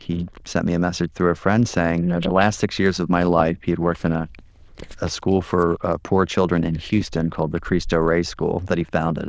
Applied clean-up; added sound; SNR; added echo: neural diffusion model UNIVERSE++.